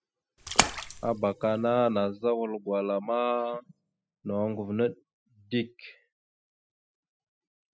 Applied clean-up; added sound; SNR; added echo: classical method spectral subtraction.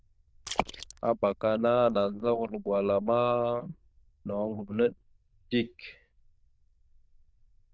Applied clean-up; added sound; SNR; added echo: neural diffusion model UNIVERSE++.